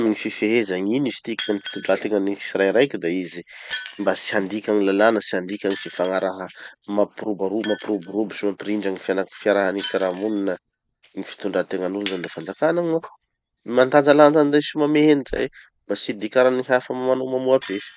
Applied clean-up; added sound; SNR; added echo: none; Shatter; 18 dB; none.